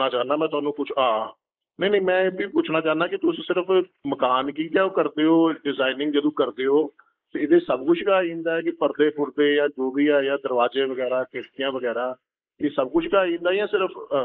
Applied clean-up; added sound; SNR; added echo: neural mask model Resemble Enhance denoiser.